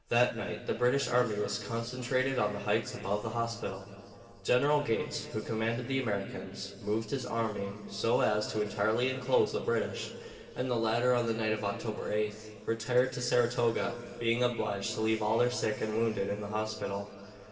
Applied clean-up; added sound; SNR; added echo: none; none; none; reverberation time 2.9 s.